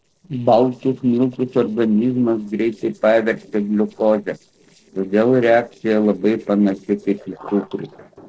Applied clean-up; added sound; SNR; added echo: neural separator model SepFormer DNS4.